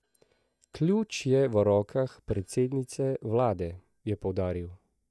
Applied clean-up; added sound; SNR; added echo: neural mask model DeepFilterNet 3.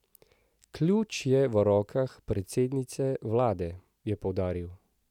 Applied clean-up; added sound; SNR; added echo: none; none; none; none.